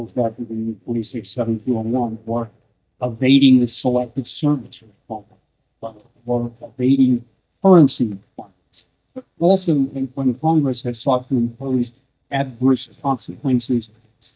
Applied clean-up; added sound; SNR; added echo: neural mask model DeepFilterNet 3.